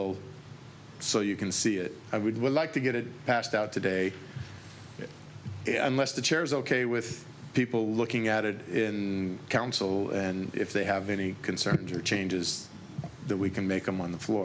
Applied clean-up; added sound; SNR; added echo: none; none; none; none.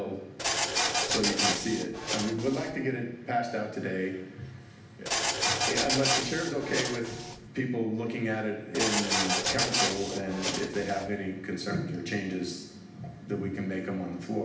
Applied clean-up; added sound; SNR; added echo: none; Printer; -2 dB; reverberation time 0.8 s.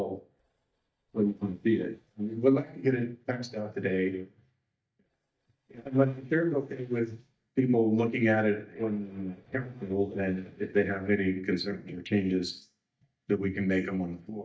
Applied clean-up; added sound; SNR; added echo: neural mask model DeepFilterNet 3.